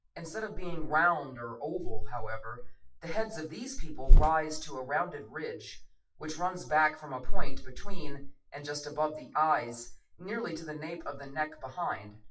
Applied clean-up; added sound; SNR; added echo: classical method WPE with log-MMSE.